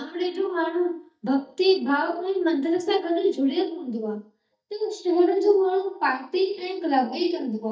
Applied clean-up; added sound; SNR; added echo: neural mask model DeepFilterNet 3.